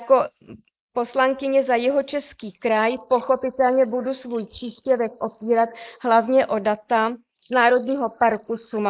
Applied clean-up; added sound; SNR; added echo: neural mask model Resemble Enhance denoiser.